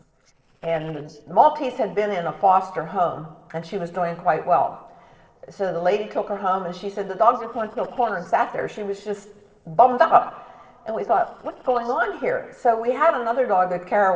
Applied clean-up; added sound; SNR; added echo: neural separator model SepFormer DNS4.